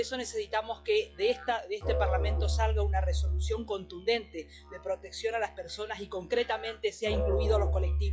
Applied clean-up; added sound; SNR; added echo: classical method log-MMSE.